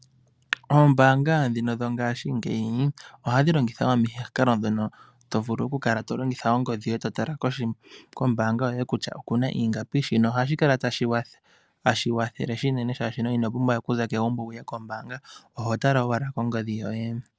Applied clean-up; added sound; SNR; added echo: none; none; none; none.